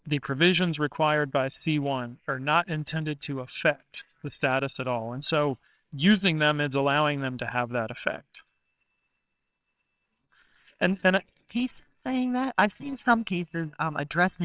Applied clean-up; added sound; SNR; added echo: neural separator model SepFormer WHAMR!.